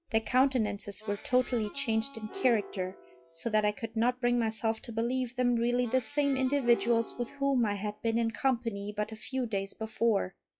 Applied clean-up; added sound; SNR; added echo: classical method log-MMSE.